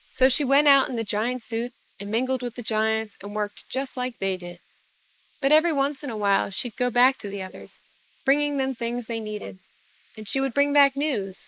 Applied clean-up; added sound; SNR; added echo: neural mask model Resemble Enhance denoiser.